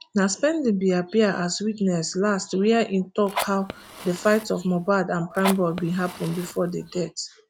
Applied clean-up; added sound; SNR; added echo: none; Fire; 11 dB; none.